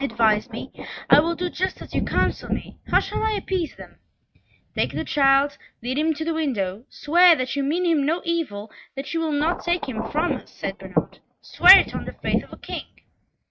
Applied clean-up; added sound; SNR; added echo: neural mask model RNNoise.